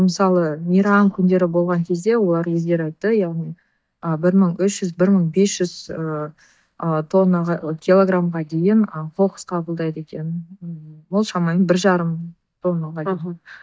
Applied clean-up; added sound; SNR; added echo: neural mask model DeepFilterNet 3.